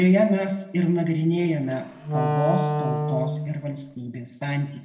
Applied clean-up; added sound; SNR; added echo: none; Wind instrument, woodwind instrument; 2 dB; reverberation time 0.9 s.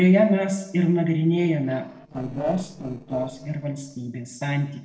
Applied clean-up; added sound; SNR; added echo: neural separator model SepFormer DNS4.